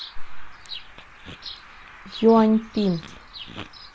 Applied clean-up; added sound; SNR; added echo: none; Bird vocalization, bird call, bird song; 18 dB; none.